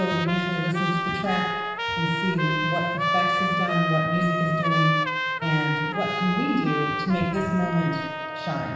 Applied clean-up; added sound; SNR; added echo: none; Trumpet; 1 dB; reverberation time 1.3 s.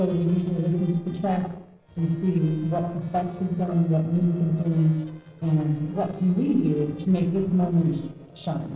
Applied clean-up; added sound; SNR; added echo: neural separator model SepFormer DNS4.